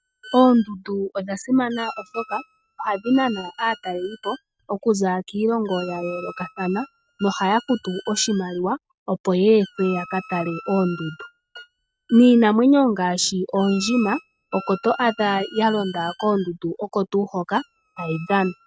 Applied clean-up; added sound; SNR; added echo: neural mask model RNNoise.